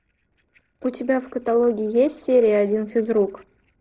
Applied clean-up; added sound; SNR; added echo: neural separator model SepFormer DNS4.